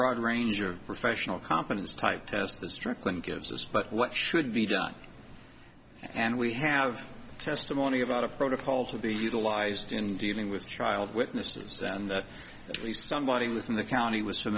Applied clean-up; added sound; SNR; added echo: none; none; none; none.